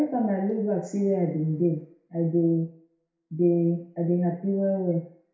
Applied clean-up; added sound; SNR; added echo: none; none; none; reverberation time 0.6 s.